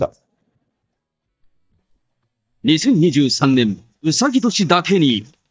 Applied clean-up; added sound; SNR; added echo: neural mask model DeepFilterNet 3.